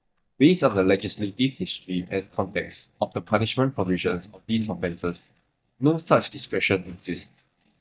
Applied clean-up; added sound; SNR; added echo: neural mask model DeepFilterNet 3.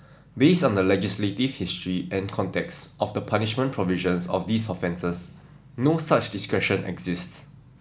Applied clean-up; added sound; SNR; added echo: none; none; none; none.